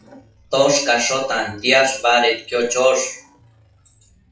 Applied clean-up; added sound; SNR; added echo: classical method WPE with log-MMSE.